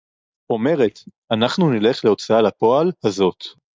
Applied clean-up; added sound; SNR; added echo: neural mask model DeepFilterNet 3.